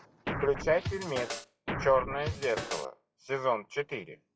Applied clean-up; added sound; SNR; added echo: classical method log-MMSE.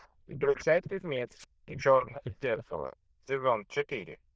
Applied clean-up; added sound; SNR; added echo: neural diffusion model UNIVERSE++.